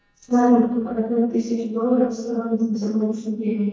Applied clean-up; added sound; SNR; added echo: neural mask model DeepFilterNet 3.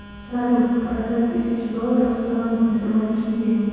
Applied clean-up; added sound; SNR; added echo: none; Telephone; 19 dB; reverberation time 2.0 s.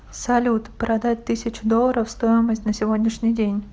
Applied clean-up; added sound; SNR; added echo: none; none; none; none.